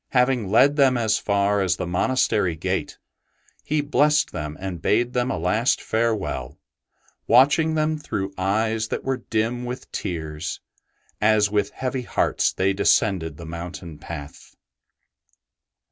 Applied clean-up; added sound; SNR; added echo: none; none; none; none.